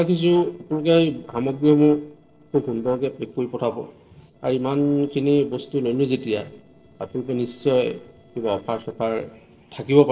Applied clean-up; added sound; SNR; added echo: neural separator model SepFormer DNS4.